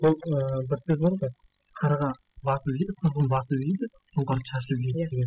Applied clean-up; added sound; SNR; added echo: classical method spectral subtraction.